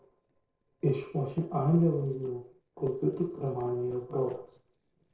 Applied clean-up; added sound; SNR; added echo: neural separator model SepFormer DNS4.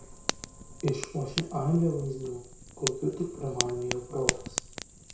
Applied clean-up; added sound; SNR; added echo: none; Fire; 4 dB; reverberation time 0.6 s.